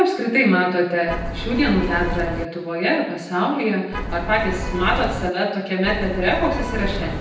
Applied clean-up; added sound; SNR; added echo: none; Vehicle horn, car horn, honking; 5 dB; reverberation time 0.9 s.